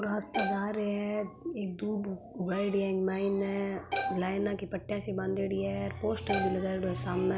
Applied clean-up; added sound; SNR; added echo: none; Bowed string instrument; 5 dB; none.